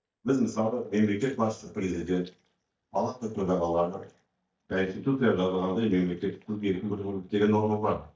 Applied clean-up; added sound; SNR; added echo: neural mask model DeepFilterNet 3.